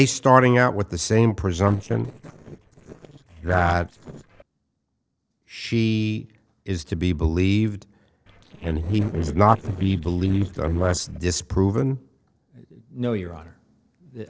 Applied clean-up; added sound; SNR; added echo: neural separator model SepFormer DNS4.